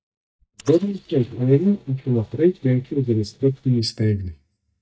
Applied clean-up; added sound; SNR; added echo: neural mask model DeepFilterNet 3.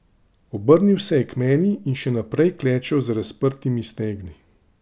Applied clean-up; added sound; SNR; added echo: none; none; none; none.